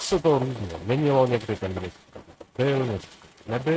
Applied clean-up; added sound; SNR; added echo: neural mask model RNNoise.